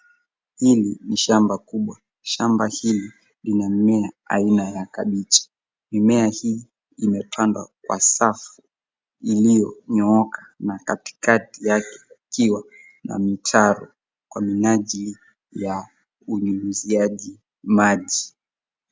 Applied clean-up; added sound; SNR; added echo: none; none; none; none.